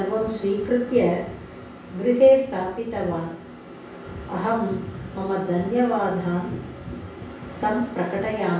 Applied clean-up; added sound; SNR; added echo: none; none; none; reverberation time 0.7 s.